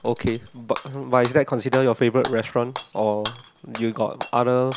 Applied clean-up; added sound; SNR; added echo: none; Shatter / Hammer; 13 dB; none.